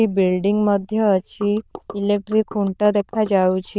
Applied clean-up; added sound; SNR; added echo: neural diffusion model UNIVERSE++.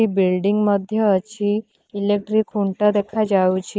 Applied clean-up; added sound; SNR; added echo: neural mask model Resemble Enhance denoiser.